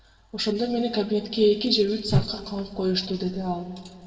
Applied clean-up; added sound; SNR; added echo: none; Whoosh, swoosh, swish; 4 dB; reverberation time 1.7 s.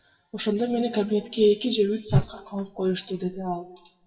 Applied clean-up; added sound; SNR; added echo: classical method WPE with log-MMSE.